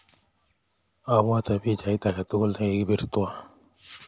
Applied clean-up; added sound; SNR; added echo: none; none; none; none.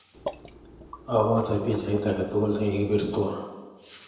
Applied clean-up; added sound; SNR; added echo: none; Water / Liquid; 15 dB; reverberation time 1.0 s.